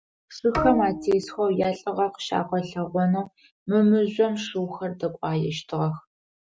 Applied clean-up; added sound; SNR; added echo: none; Bowed string instrument; 7 dB; none.